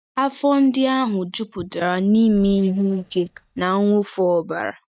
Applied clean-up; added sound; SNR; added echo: neural mask model DeepFilterNet 3.